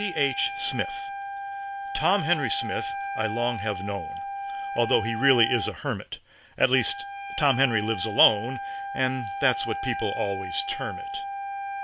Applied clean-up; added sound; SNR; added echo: none; Wind instrument, woodwind instrument; 6 dB; none.